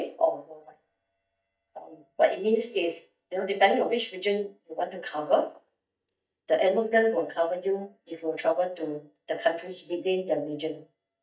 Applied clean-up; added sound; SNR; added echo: neural mask model DeepFilterNet 3.